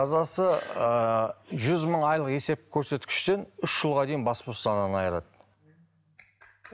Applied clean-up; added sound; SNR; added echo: none; none; none; none.